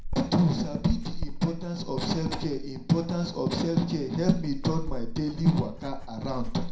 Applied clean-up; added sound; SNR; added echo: none; Writing; 6 dB; reverberation time 0.4 s.